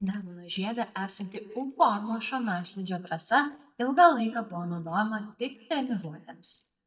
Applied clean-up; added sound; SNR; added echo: neural mask model DeepFilterNet 3.